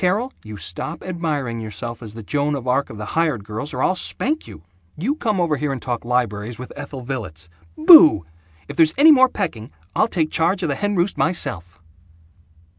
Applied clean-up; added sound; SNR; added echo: none; none; none; none.